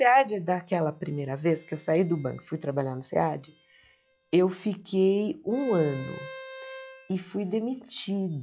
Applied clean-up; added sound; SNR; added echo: classical method log-MMSE.